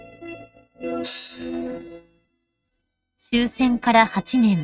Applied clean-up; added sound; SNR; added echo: neural mask model RNNoise.